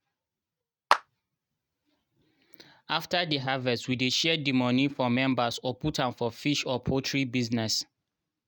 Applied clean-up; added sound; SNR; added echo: neural mask model RNNoise.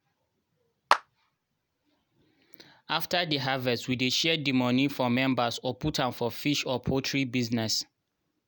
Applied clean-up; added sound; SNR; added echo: none; Clapping; 3 dB; none.